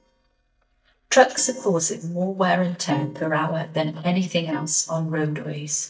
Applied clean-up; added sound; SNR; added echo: neural mask model DeepFilterNet 3.